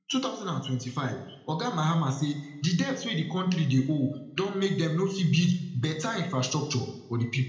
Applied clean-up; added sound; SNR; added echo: none; none; none; reverberation time 0.7 s.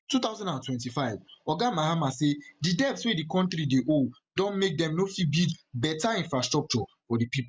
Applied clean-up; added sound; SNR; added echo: none; none; none; none.